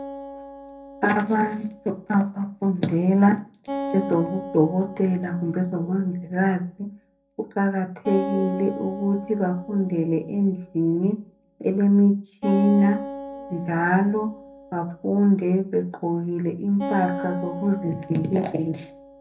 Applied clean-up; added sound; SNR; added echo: none; Acoustic guitar; 12 dB; reverberation time 0.3 s.